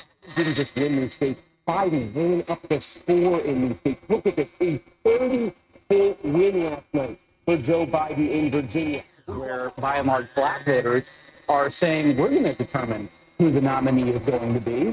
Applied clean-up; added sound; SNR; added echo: neural mask model RNNoise.